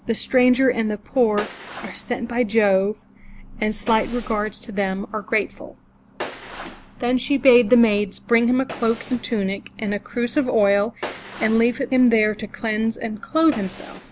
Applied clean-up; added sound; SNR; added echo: none; Gunshot, gunfire; 18 dB; none.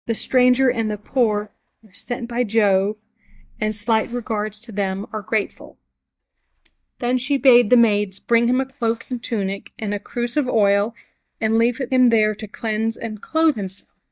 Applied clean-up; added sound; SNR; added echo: neural mask model DeepFilterNet 3.